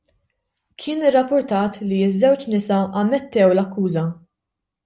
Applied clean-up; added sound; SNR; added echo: none; none; none; none.